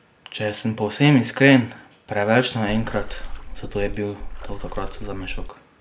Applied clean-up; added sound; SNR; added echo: none; Water / Splash, splatter; 7 dB; none.